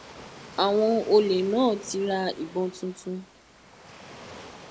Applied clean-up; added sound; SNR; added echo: none; Waves, surf; 18 dB; none.